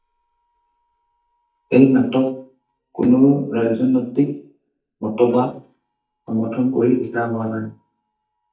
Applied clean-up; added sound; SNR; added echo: neural mask model DeepFilterNet 3.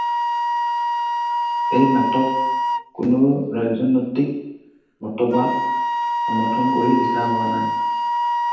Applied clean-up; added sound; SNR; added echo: none; Wind instrument, woodwind instrument; 0 dB; reverberation time 0.8 s.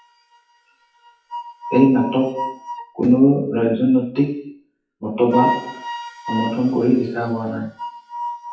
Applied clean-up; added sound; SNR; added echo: classical method WPE with log-MMSE.